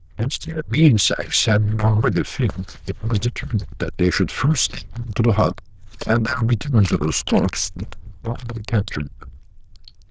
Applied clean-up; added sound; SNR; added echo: neural diffusion model UNIVERSE++.